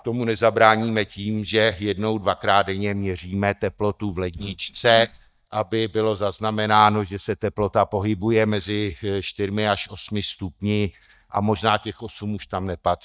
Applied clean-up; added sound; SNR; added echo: neural mask model DeepFilterNet 3.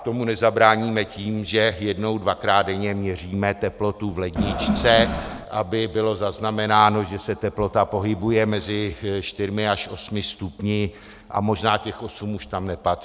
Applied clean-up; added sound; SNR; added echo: none; Crowd; 2 dB; none.